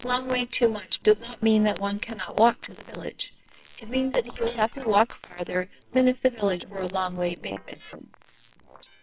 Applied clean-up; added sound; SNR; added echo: neural separator model SepFormer WHAMR!.